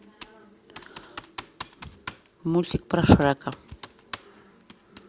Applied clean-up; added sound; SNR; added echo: none; Computer keyboard; 19 dB; none.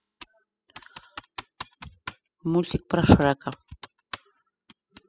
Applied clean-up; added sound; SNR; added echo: classical method spectral subtraction.